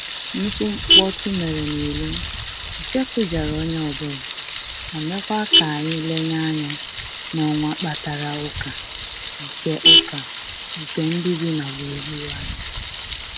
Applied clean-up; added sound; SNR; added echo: none; Vehicle horn, car horn, honking + Thunder; -3 dB; none.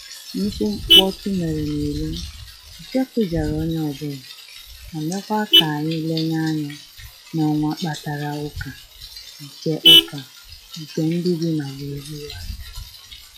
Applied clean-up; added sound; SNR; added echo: classical method log-MMSE.